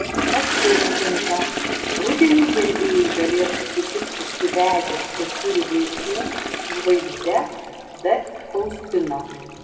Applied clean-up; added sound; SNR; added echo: none; Toilet flush; 4 dB; reverberation time 1.9 s.